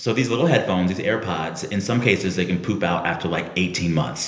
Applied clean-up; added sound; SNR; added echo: none; none; none; reverberation time 1.4 s.